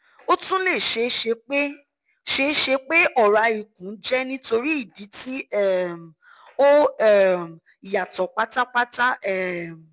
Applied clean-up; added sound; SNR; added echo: none; none; none; none.